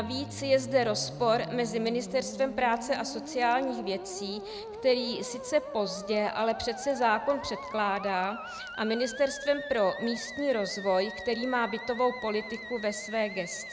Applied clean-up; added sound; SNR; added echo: none; Musical instrument; 12 dB; none.